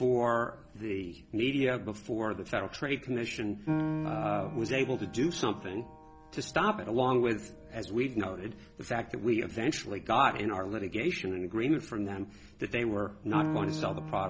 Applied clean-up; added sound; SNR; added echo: none; Piano; 9 dB; none.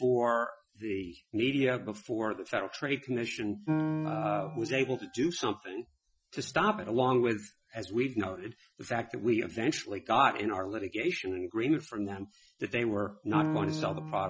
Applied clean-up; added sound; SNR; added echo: classical method Wiener filter.